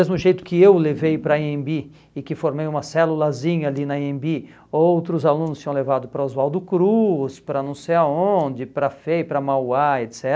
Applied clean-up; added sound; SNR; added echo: none; none; none; none.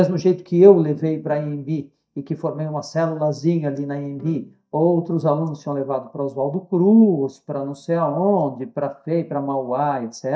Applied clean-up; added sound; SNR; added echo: neural mask model DeepFilterNet 3.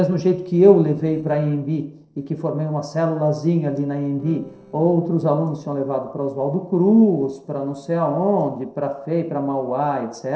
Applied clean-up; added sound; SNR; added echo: neural separator model SepFormer DNS4.